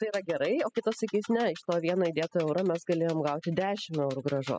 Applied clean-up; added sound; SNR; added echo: classical method spectral subtraction.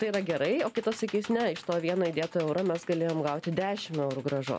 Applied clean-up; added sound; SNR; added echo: none; Computer keyboard; 17 dB; none.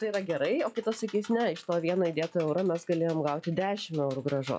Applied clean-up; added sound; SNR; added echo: classical method log-MMSE.